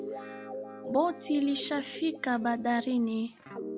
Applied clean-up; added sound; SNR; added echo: none; Guitar; 12 dB; none.